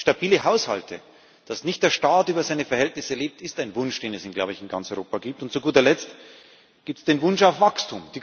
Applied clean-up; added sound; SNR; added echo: none; none; none; none.